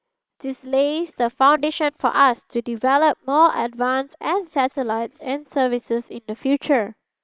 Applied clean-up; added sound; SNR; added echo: neural separator model SepFormer WHAM!.